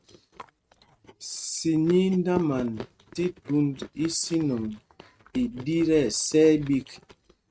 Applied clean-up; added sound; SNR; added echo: neural mask model RNNoise.